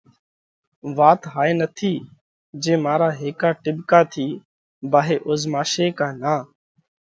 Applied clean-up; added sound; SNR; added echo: none; none; none; none.